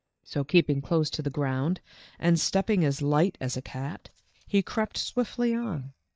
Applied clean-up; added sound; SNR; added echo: neural mask model DeepFilterNet 3.